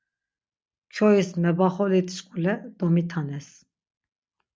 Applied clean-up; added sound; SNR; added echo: none; none; none; none.